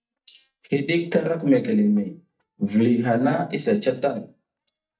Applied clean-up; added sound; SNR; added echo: neural mask model DeepFilterNet 3.